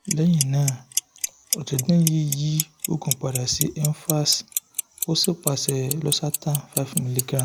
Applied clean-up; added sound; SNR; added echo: none; Clock; 6 dB; none.